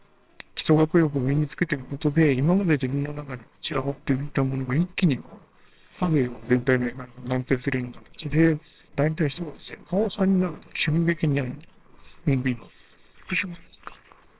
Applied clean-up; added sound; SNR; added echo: neural separator model SepFormer WHAMR!.